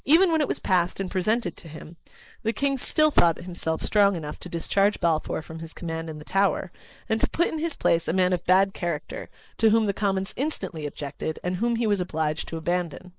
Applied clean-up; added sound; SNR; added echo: neural mask model Resemble Enhance denoiser.